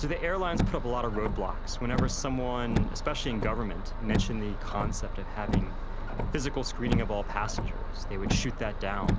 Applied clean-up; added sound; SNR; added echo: none; Car; -3 dB; none.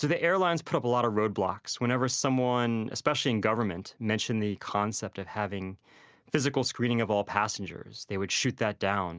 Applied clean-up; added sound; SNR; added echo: none; none; none; none.